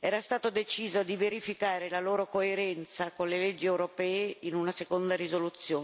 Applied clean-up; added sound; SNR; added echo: none; none; none; none.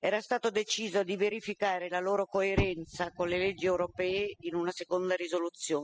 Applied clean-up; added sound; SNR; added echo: classical method spectral subtraction.